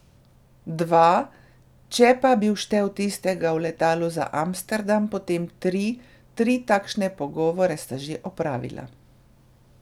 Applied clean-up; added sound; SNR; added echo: none; none; none; none.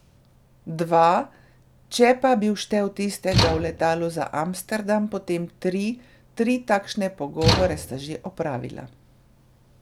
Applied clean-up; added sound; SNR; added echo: none; Slam / Tools; 2 dB; none.